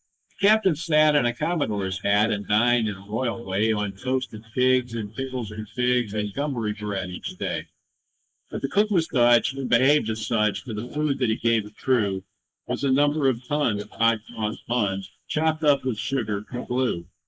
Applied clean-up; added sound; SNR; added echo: neural mask model Resemble Enhance denoiser.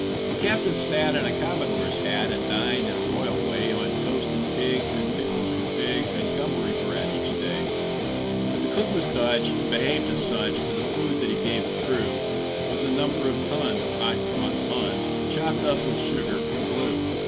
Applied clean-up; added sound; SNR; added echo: none; Guitar; -4 dB; none.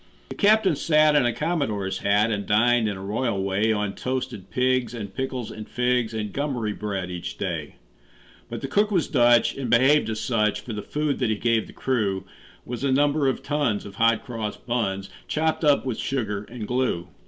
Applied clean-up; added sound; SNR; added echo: none; none; none; none.